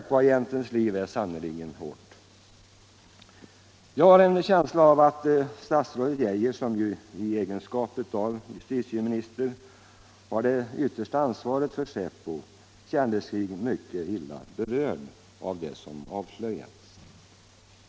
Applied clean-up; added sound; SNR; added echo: none; none; none; none.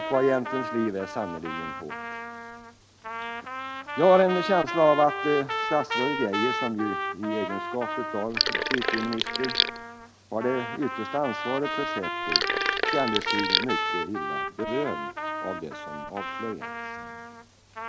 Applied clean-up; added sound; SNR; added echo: none; Sink (filling or washing) + Trumpet; 2 dB; none.